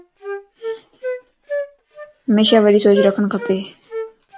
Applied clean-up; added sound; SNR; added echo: none; Wind instrument, woodwind instrument; 10 dB; none.